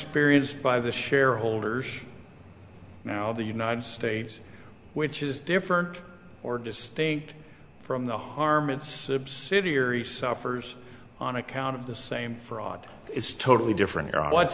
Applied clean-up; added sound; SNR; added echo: none; none; none; none.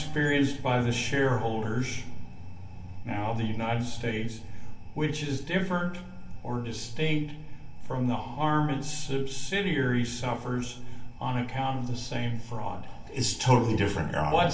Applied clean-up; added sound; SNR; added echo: none; none; none; reverberation time 0.3 s.